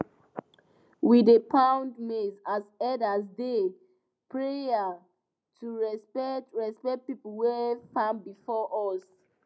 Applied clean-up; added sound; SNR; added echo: none; none; none; none.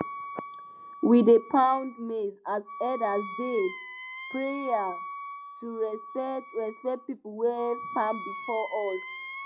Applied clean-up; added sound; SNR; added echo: none; Wind instrument, woodwind instrument; 12 dB; none.